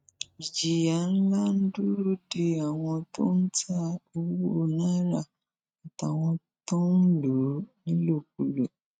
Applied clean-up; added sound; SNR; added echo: neural mask model RNNoise.